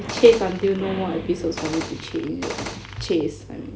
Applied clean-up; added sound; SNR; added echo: none; Gunshot, gunfire; 11 dB; none.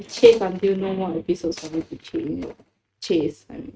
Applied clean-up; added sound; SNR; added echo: neural mask model RNNoise.